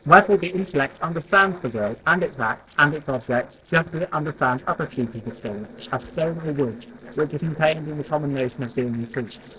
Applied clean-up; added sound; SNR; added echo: neural separator model SepFormer DNS4.